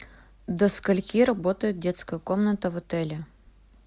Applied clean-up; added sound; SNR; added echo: none; Rattle (instrument); 19 dB; none.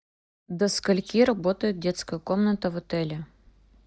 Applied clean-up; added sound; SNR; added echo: neural mask model DeepFilterNet 3.